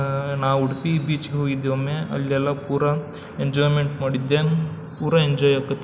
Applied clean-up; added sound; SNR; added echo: none; none; none; none.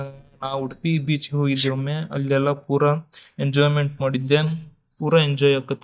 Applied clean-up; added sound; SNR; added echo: neural mask model DeepFilterNet 3.